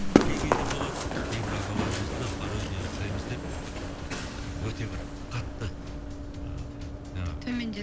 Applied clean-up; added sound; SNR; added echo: none; Run; -5 dB; none.